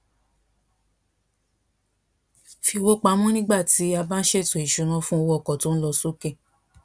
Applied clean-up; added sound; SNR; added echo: none; none; none; none.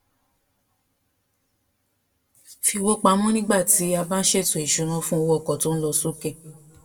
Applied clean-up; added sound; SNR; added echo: none; none; none; reverberation time 1.5 s.